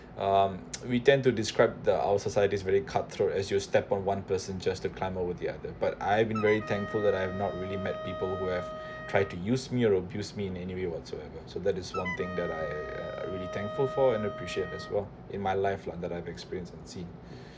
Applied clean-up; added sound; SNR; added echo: none; Wind instrument, woodwind instrument; 10 dB; none.